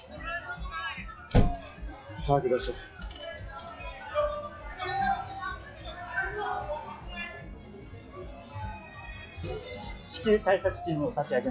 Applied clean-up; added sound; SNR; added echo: classical method log-MMSE.